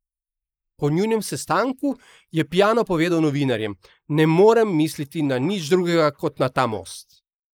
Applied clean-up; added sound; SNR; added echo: neural mask model Resemble Enhance denoiser.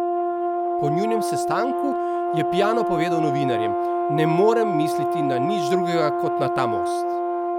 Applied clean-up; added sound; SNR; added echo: none; Brass instrument; -3 dB; none.